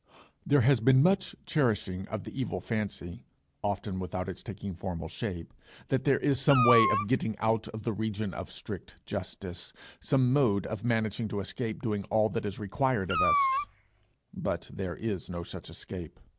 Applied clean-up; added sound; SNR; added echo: none; Meow; 1 dB; none.